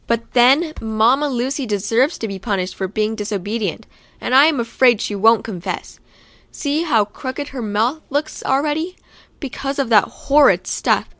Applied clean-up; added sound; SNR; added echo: none; none; none; none.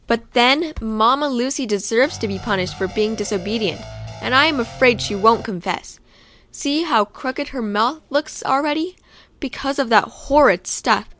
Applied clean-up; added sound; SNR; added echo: none; Guitar; 14 dB; none.